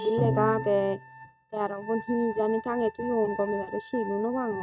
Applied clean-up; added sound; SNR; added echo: neural mask model RNNoise.